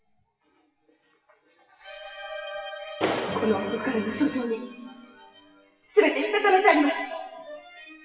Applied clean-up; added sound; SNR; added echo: classical method WPE with log-MMSE.